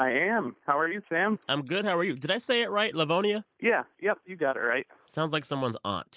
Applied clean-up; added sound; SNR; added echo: neural mask model Resemble Enhance denoiser.